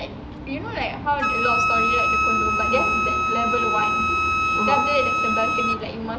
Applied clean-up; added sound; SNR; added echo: none; Wind instrument, woodwind instrument; -4 dB; none.